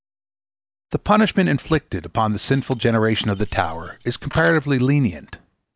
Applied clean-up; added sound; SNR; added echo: none; Keys jangling; 15 dB; none.